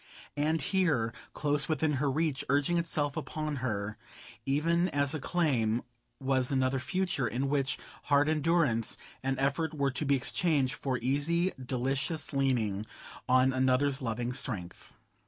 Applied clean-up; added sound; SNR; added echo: none; none; none; none.